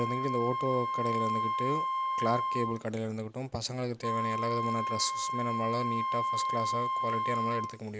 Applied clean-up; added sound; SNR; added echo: none; Wind instrument, woodwind instrument; -1 dB; none.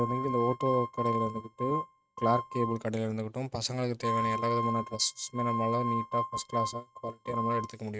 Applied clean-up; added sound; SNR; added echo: neural mask model RNNoise.